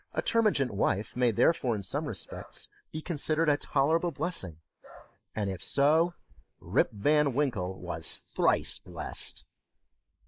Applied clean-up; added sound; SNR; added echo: neural mask model Resemble Enhance denoiser.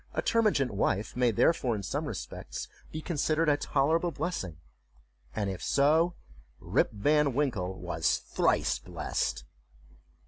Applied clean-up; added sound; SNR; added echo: none; none; none; none.